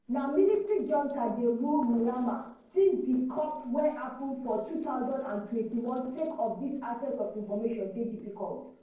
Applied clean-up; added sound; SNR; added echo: neural separator model SepFormer DNS4.